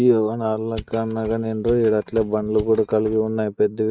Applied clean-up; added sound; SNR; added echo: neural mask model RNNoise.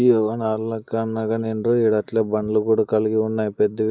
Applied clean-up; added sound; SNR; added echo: none; none; none; none.